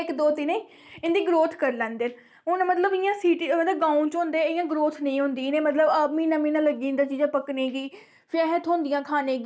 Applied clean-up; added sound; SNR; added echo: none; none; none; none.